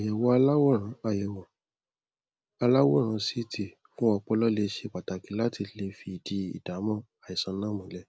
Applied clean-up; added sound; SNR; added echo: none; none; none; none.